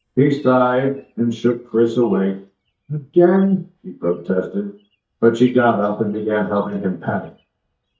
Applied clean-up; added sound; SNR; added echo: neural mask model DeepFilterNet 3.